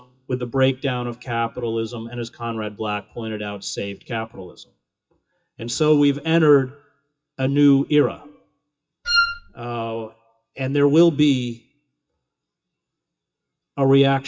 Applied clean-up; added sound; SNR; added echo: classical method WPE with log-MMSE.